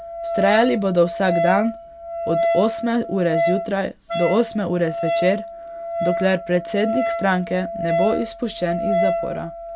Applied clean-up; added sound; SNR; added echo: none; Wind instrument, woodwind instrument; 3 dB; none.